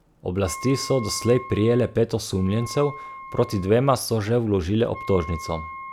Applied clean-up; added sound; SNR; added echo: none; Wind instrument, woodwind instrument; 16 dB; none.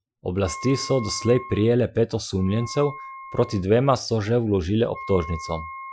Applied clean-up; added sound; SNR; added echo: classical method Wiener filter.